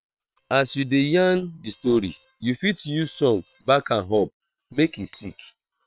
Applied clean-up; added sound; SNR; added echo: neural separator model SepFormer WHAM!.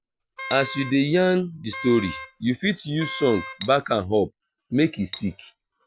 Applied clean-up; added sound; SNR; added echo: none; Cutlery, silverware + Wind instrument, woodwind instrument; 13 dB; none.